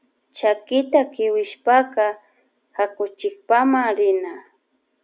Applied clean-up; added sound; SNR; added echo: none; none; none; none.